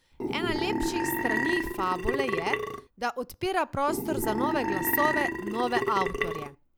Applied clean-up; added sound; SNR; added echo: none; Burping, eructation; -1 dB; none.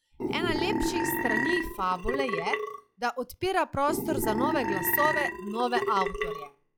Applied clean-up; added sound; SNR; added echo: classical method log-MMSE.